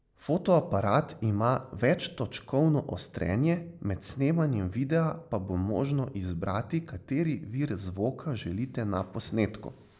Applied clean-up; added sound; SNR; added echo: none; none; none; none.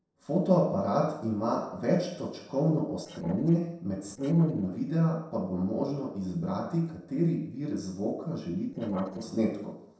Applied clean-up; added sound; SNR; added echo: neural separator model SepFormer DNS4.